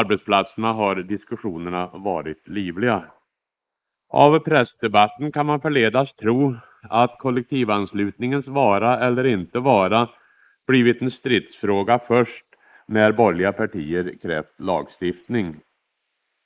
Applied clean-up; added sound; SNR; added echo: neural mask model Resemble Enhance denoiser.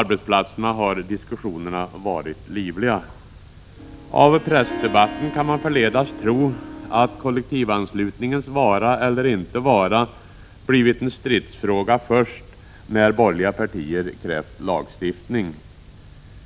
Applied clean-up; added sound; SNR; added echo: none; Harp; 12 dB; none.